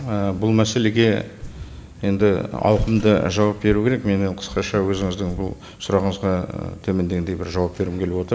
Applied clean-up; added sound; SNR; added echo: none; Whoosh, swoosh, swish; 19 dB; none.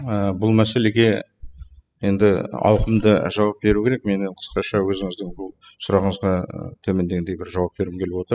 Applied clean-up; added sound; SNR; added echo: classical method spectral subtraction.